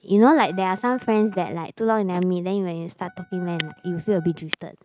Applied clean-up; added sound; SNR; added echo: neural mask model RNNoise.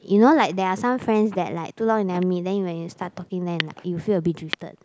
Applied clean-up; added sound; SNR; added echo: none; none; none; none.